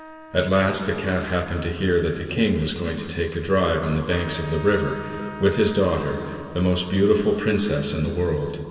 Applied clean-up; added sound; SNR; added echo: none; Trumpet; 20 dB; reverberation time 2.5 s.